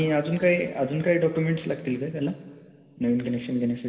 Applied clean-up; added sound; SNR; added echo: none; none; none; reverberation time 2.1 s.